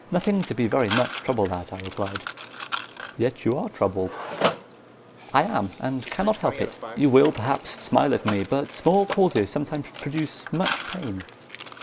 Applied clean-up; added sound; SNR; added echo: none; Mechanisms; 9 dB; none.